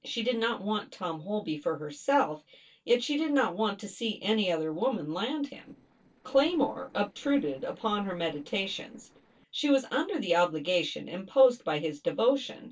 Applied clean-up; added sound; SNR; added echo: neural separator model SepFormer DNS4.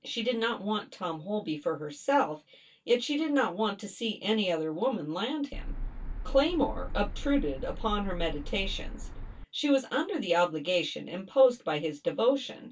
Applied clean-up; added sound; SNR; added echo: none; Car; 5 dB; reverberation time 0.1 s.